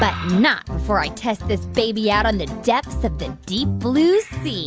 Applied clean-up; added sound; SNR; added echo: none; none; none; none.